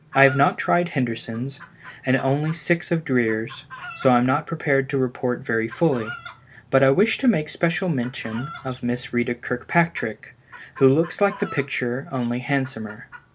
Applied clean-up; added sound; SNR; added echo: none; Chicken, rooster; 20 dB; none.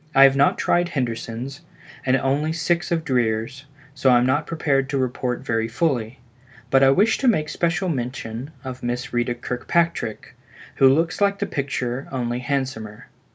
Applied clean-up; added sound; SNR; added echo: none; none; none; none.